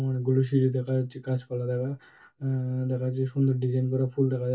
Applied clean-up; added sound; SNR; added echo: none; none; none; reverberation time 0.1 s.